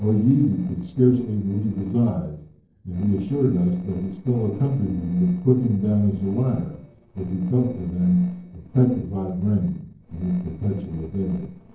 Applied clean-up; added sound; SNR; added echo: neural separator model SepFormer DNS4.